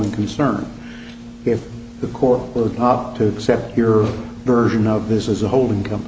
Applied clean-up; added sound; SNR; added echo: none; none; none; none.